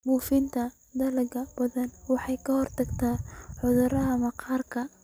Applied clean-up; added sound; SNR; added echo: none; none; none; none.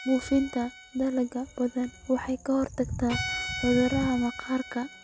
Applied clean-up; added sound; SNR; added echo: none; Bowed string instrument; 12 dB; none.